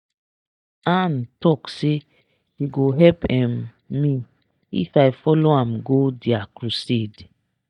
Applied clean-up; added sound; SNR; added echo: neural mask model DeepFilterNet 3.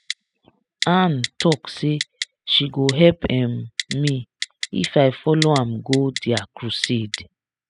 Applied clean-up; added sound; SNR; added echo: classical method spectral subtraction.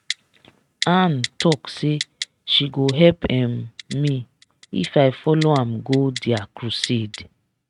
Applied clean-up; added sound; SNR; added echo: neural mask model RNNoise.